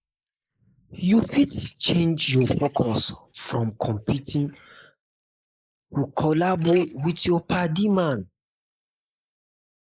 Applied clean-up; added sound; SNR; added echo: neural mask model Resemble Enhance denoiser.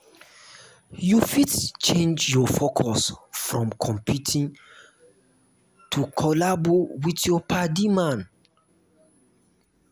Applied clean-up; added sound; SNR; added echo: none; none; none; none.